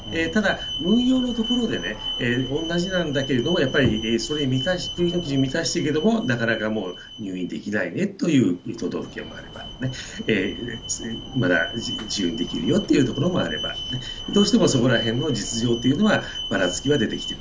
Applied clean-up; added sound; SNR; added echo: none; Alarm; 11 dB; none.